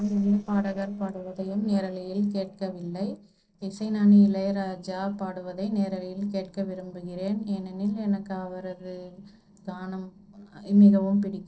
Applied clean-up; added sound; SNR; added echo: neural separator model SepFormer DNS4.